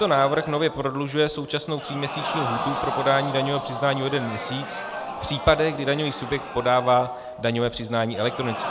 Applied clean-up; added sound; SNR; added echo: none; Crowd; 8 dB; none.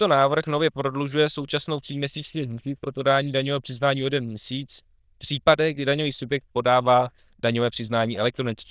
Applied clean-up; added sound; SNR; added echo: neural diffusion model UNIVERSE++.